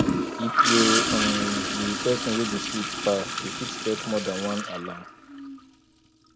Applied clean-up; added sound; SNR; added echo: none; Toilet flush / Gurgling; -2 dB; none.